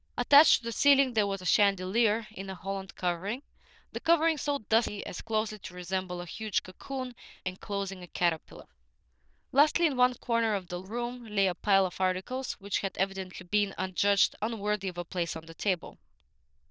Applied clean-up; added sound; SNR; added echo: neural diffusion model UNIVERSE++.